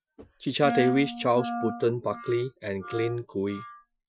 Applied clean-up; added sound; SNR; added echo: classical method Wiener filter.